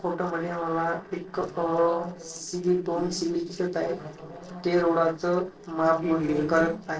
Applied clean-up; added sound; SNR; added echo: neural separator model SepFormer DNS4.